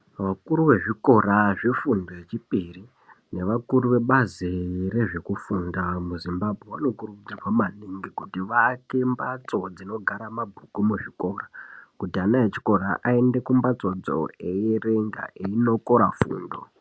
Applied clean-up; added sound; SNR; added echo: none; none; none; none.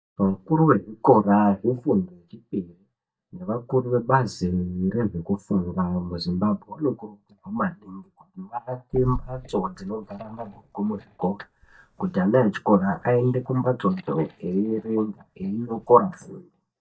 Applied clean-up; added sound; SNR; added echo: neural mask model DeepFilterNet 3.